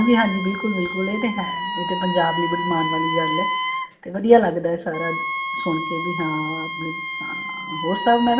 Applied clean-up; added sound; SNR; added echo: none; Wind instrument, woodwind instrument; 4 dB; reverberation time 1.6 s.